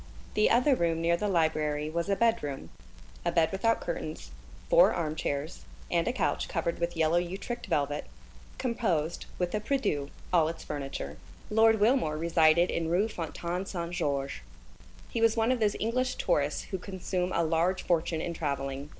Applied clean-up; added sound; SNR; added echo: none; Crackle; 13 dB; none.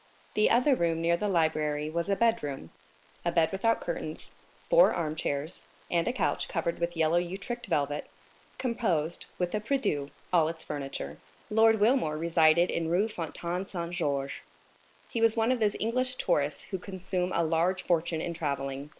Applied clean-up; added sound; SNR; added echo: neural mask model Resemble Enhance denoiser.